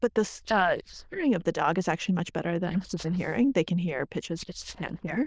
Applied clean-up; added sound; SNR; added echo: neural diffusion model UNIVERSE++.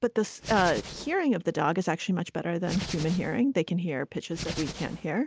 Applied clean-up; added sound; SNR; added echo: none; Hands; 10 dB; none.